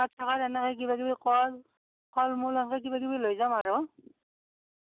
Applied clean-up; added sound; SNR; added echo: none; none; none; none.